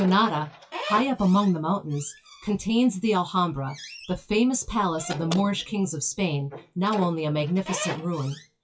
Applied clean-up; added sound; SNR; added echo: classical method WPE with log-MMSE.